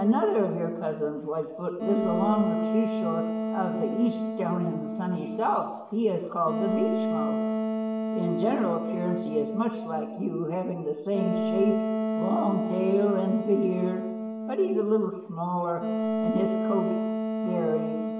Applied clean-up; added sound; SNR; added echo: none; Wind instrument, woodwind instrument; 2 dB; reverberation time 0.8 s.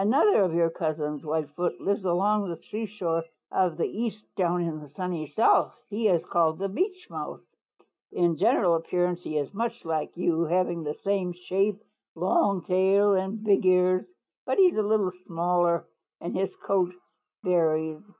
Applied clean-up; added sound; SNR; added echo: none; none; none; none.